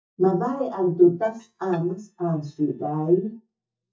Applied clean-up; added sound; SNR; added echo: neural mask model DeepFilterNet 3.